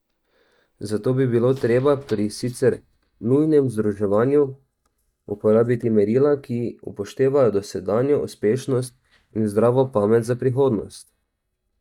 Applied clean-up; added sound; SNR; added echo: neural mask model DeepFilterNet 3.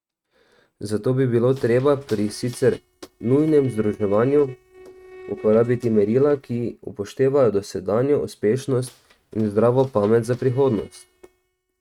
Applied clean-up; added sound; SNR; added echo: neural mask model RNNoise.